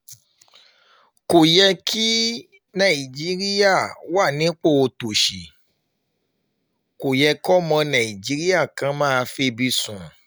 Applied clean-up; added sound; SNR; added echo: none; none; none; none.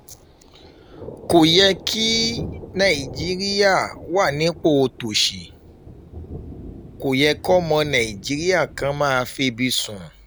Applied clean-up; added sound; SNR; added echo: none; Thunder; 16 dB; none.